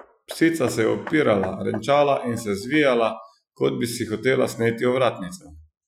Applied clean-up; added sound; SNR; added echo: classical method Wiener filter.